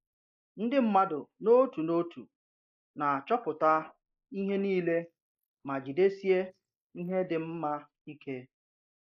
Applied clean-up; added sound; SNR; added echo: neural mask model Resemble Enhance denoiser.